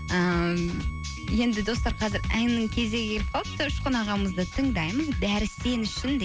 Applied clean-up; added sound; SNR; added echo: none; Bowed string instrument; 19 dB; none.